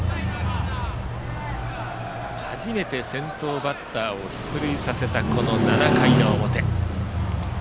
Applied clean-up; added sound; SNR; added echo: none; Motorcycle; -4 dB; none.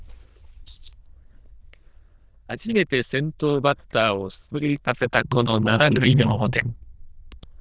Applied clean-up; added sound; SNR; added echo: neural diffusion model UNIVERSE++.